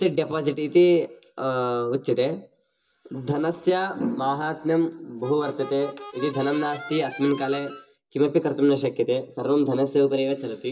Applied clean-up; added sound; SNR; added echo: none; Harmonica; 15 dB; reverberation time 0.2 s.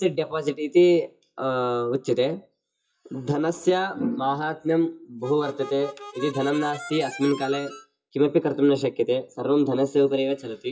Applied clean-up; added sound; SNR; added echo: classical method WPE with log-MMSE.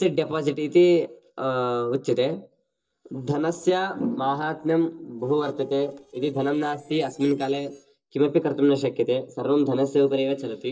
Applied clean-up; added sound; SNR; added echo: neural separator model SepFormer DNS4.